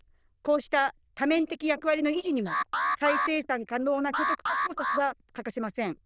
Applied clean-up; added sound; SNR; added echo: neural diffusion model UNIVERSE++.